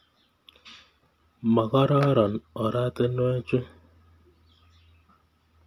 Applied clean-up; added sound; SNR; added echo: none; none; none; none.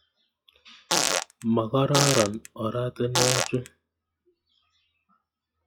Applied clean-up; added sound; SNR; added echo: classical method log-MMSE.